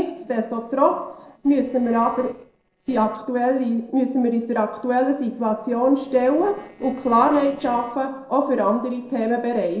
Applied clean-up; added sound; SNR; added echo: neural separator model SepFormer DNS4.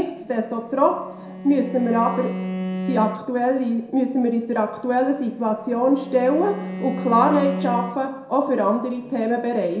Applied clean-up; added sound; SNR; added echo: none; Bowed string instrument; 10 dB; reverberation time 0.6 s.